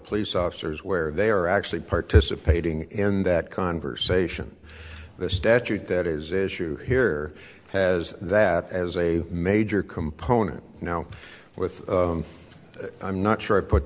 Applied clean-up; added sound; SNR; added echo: none; none; none; none.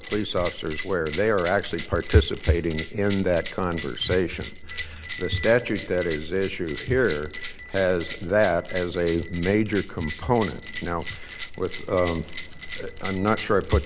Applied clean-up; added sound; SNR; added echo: none; Bell; 11 dB; none.